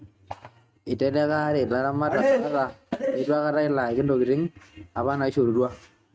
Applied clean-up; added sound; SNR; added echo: neural mask model RNNoise.